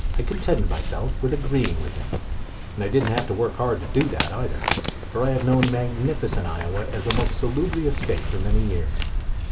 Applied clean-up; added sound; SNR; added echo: none; Walk, footsteps; -1 dB; reverberation time 2.4 s.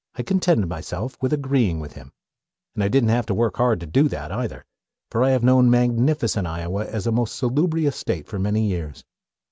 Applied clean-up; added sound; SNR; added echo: none; none; none; none.